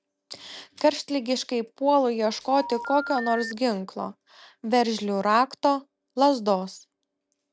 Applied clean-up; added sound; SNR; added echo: none; Telephone; 10 dB; none.